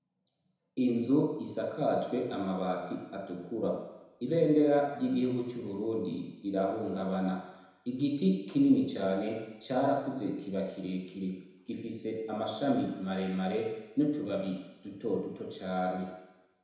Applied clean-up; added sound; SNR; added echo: none; none; none; reverberation time 1.0 s.